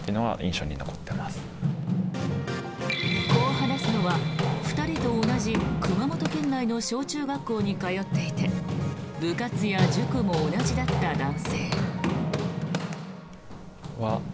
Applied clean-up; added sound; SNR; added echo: none; Run; -1 dB; none.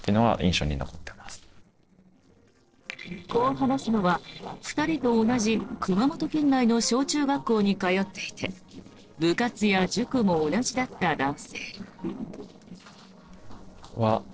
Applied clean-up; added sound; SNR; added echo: neural separator model SepFormer DNS4.